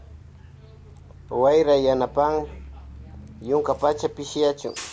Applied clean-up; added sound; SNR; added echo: none; Bus; 18 dB; none.